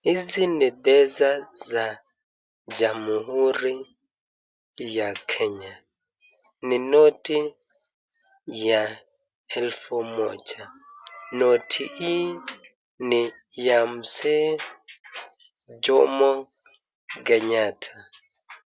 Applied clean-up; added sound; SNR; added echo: none; none; none; none.